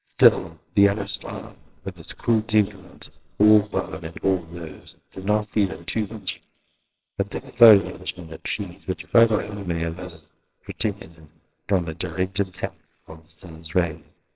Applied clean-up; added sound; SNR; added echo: neural separator model SepFormer WHAMR!.